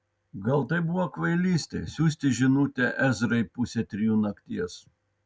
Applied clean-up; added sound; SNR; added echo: none; none; none; none.